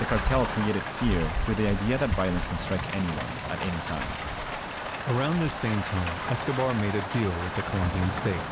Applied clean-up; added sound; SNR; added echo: none; Rain; 3 dB; none.